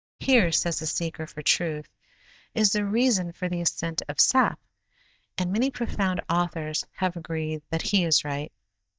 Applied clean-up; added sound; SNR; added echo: neural mask model DeepFilterNet 3.